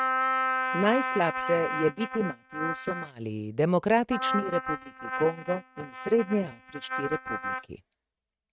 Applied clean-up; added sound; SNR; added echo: neural mask model RNNoise.